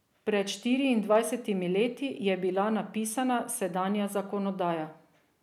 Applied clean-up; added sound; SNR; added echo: none; none; none; none.